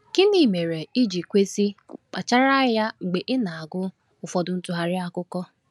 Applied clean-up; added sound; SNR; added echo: none; none; none; none.